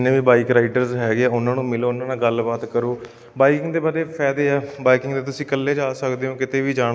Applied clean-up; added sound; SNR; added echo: none; none; none; none.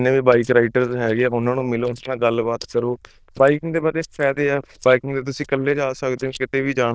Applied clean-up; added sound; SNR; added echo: neural diffusion model UNIVERSE++.